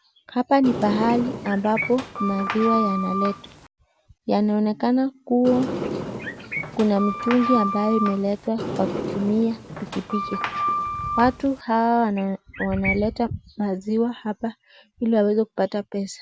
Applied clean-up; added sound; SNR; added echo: none; Sliding door; 5 dB; none.